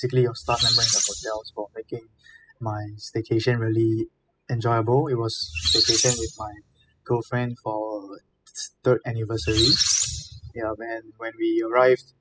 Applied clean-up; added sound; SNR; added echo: classical method spectral subtraction.